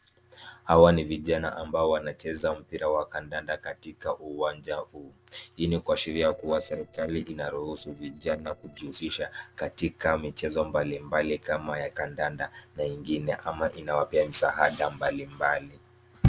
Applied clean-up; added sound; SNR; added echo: neural separator model SepFormer DNS4.